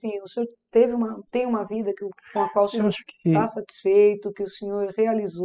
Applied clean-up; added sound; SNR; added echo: classical method spectral subtraction.